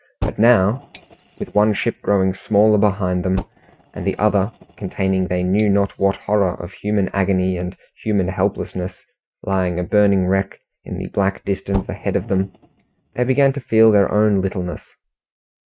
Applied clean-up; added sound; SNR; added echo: neural mask model RNNoise.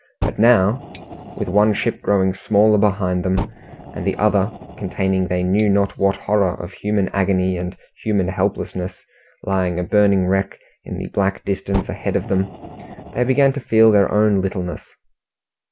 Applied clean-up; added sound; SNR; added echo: none; Fire + Bicycle bell; 11 dB; none.